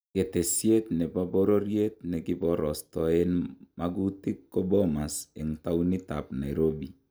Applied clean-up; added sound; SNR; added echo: none; none; none; none.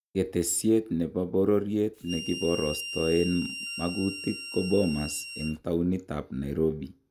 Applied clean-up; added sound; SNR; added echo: none; Harmonica; 10 dB; none.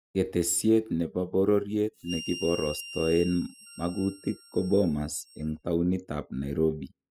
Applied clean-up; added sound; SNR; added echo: classical method spectral subtraction.